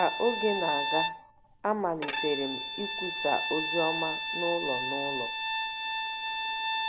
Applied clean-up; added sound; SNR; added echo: none; Bowed string instrument; 0 dB; none.